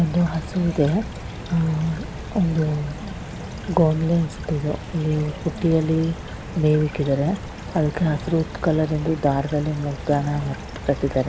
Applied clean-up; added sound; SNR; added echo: none; Stream / Trickle, dribble; 11 dB; none.